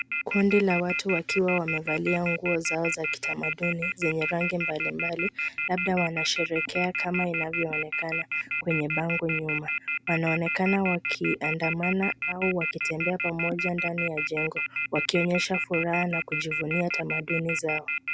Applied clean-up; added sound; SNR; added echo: none; Telephone; 2 dB; none.